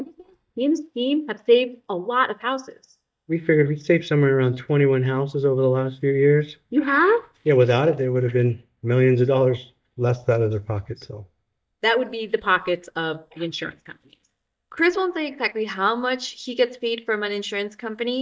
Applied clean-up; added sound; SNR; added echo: neural mask model DeepFilterNet 3.